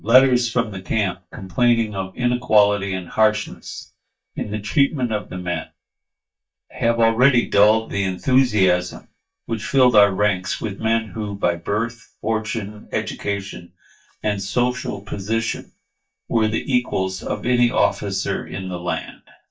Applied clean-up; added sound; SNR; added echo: neural mask model DeepFilterNet 3.